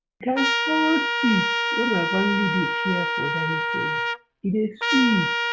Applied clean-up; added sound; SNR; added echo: none; Trumpet; -1 dB; none.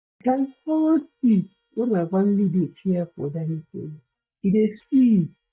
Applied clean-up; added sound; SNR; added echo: neural mask model DeepFilterNet 3.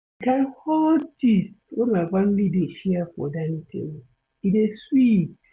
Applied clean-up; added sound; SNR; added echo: none; none; none; none.